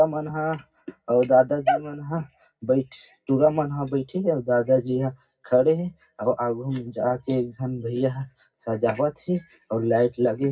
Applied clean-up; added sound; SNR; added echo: none; none; none; reverberation time 0.4 s.